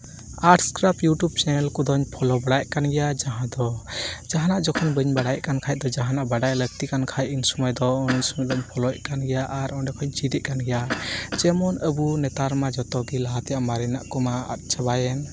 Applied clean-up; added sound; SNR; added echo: none; Cough; 11 dB; none.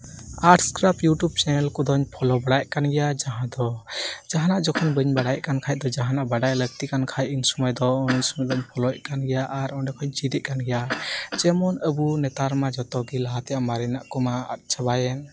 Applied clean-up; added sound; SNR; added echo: classical method log-MMSE.